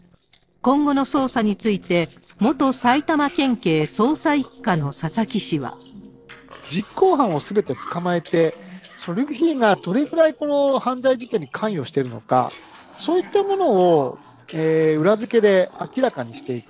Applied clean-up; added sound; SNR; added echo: neural separator model SepFormer DNS4.